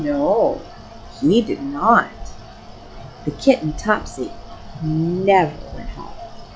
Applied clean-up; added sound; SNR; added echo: classical method log-MMSE.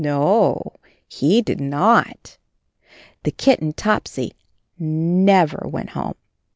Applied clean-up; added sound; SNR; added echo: none; none; none; none.